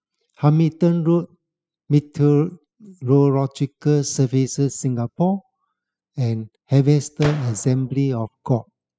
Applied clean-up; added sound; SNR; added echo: classical method spectral subtraction.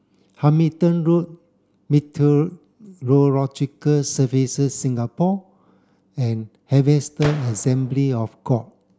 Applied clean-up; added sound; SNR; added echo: none; Gunshot, gunfire; 15 dB; none.